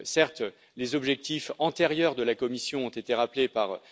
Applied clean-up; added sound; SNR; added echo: none; none; none; none.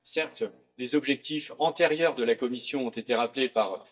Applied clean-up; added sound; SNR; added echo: neural mask model DeepFilterNet 3.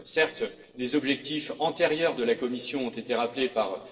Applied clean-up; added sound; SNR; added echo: neural separator model SepFormer DNS4.